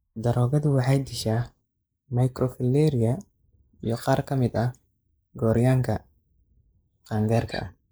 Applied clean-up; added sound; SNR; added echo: neural mask model Resemble Enhance denoiser.